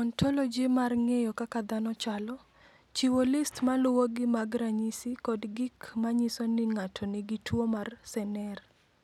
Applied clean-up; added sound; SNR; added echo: none; none; none; none.